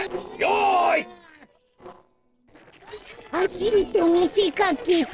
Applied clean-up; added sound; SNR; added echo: neural separator model SepFormer DNS4.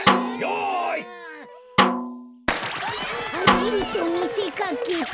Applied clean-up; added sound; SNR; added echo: none; Snare drum; -1 dB; none.